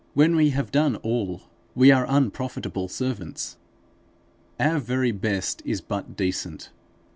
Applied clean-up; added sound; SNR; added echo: none; none; none; none.